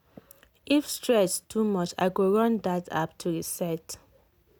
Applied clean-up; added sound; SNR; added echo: none; none; none; none.